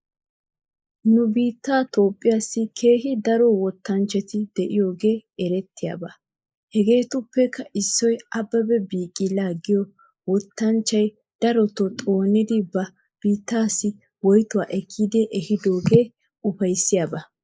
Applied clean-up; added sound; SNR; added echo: neural mask model Resemble Enhance denoiser.